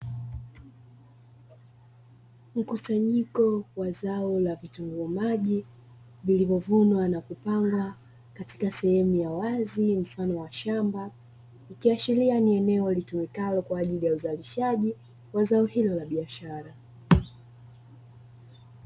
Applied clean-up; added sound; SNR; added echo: none; none; none; none.